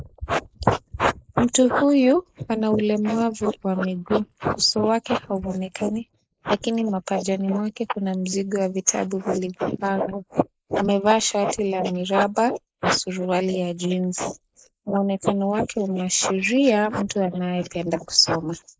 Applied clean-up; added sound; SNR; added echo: neural mask model Resemble Enhance denoiser.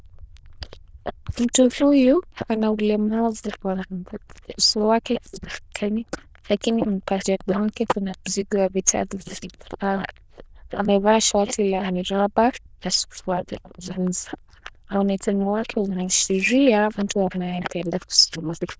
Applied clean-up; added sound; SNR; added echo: neural diffusion model UNIVERSE++.